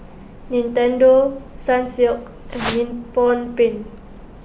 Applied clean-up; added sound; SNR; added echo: none; Whoosh, swoosh, swish; 7 dB; none.